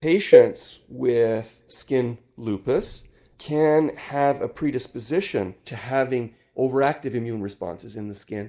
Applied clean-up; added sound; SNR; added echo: neural mask model DeepFilterNet 3.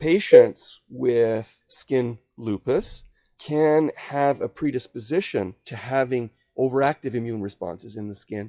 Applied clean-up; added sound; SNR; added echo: classical method WPE with log-MMSE.